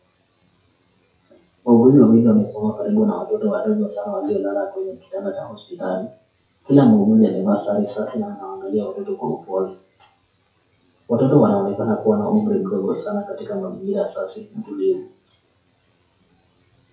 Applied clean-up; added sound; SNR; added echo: classical method WPE with log-MMSE.